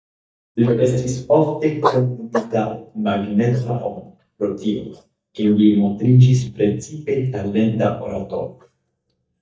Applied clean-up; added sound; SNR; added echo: neural mask model DeepFilterNet 3.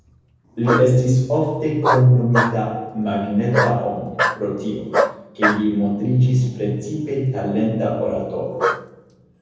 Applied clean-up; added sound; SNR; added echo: none; Bark; 5 dB; reverberation time 1.1 s.